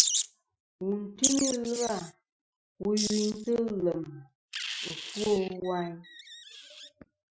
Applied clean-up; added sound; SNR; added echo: classical method Wiener filter.